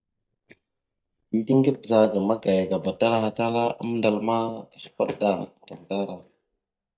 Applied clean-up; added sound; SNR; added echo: neural mask model DeepFilterNet 3.